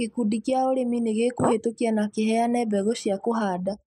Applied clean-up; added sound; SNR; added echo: neural mask model Resemble Enhance denoiser.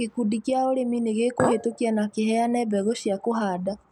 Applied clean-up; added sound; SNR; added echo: none; Chink, clink; 9 dB; none.